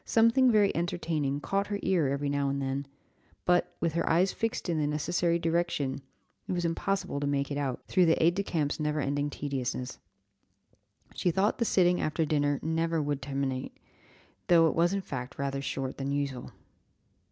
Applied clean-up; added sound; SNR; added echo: none; none; none; none.